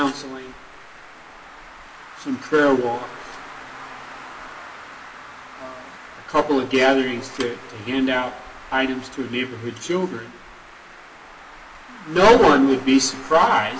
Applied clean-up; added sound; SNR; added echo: none; Traffic noise, roadway noise; 18 dB; reverberation time 1.6 s.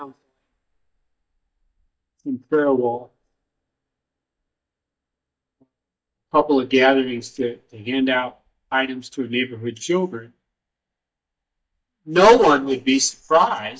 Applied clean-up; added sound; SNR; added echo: neural mask model DeepFilterNet 3.